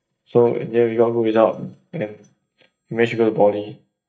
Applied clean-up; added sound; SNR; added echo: neural mask model DeepFilterNet 3.